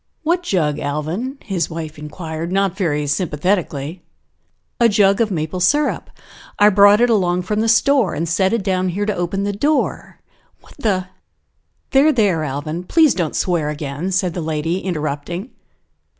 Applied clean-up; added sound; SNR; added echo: none; none; none; none.